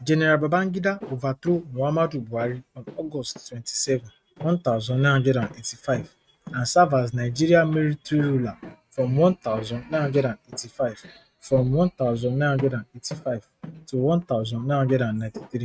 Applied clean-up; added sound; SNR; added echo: neural mask model RNNoise.